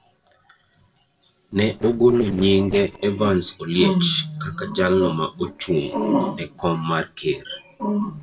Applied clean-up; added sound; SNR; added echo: neural separator model SepFormer DNS4.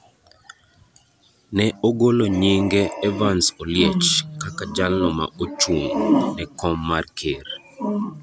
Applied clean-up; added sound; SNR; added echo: none; none; none; none.